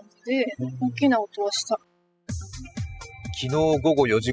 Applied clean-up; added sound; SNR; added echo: classical method spectral subtraction.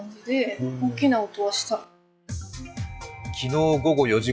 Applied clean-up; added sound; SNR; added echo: classical method log-MMSE.